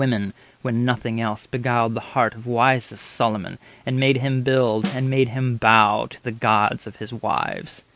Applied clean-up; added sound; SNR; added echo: none; Snare drum; 14 dB; none.